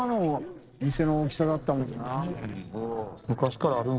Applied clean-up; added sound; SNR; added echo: neural separator model SepFormer DNS4.